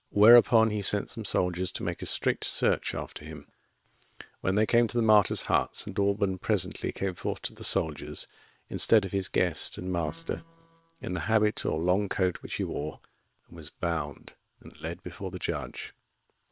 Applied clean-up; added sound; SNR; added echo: neural separator model SepFormer WHAM!.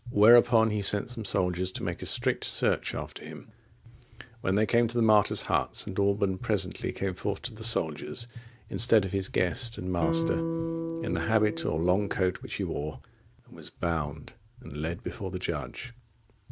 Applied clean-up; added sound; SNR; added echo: none; Electric guitar; 3 dB; none.